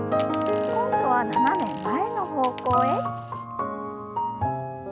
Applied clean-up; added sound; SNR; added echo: none; Coin (dropping); 18 dB; none.